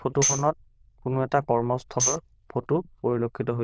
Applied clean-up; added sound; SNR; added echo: neural diffusion model UNIVERSE++.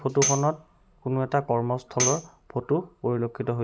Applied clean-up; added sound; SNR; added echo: none; Tambourine; 6 dB; none.